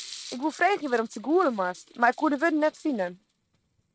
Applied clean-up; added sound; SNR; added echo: neural mask model RNNoise.